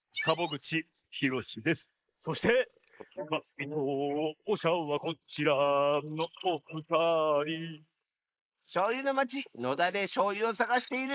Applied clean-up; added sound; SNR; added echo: neural mask model Resemble Enhance denoiser.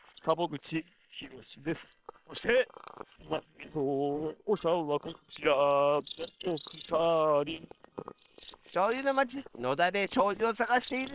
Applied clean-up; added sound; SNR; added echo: neural separator model SepFormer WHAM!.